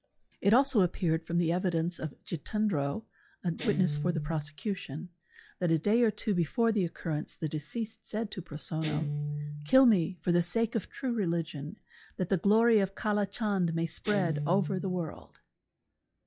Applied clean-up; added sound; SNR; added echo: classical method log-MMSE.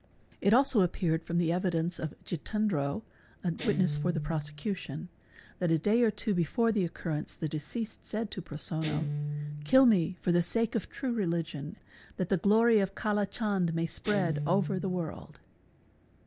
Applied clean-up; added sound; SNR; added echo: none; Guitar; 12 dB; none.